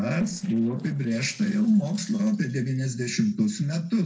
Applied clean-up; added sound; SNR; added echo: neural separator model SepFormer DNS4.